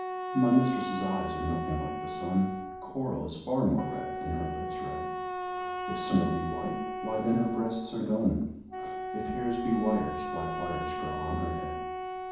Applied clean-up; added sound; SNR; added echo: none; Wind instrument, woodwind instrument; 5 dB; reverberation time 1.2 s.